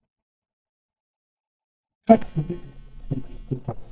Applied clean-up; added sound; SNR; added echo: neural mask model DeepFilterNet 3.